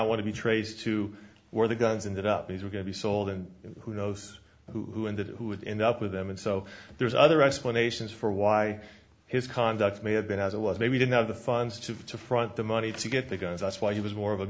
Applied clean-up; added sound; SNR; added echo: none; none; none; none.